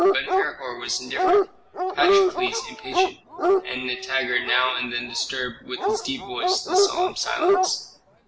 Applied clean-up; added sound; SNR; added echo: none; Dog; -4 dB; none.